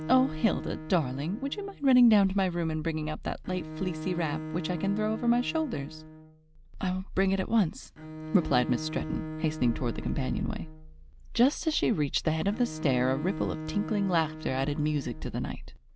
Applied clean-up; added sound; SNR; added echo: none; Bowed string instrument; 11 dB; none.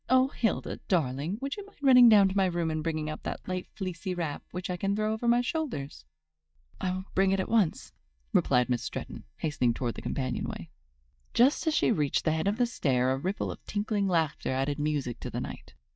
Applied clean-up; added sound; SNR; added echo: neural mask model DeepFilterNet 3.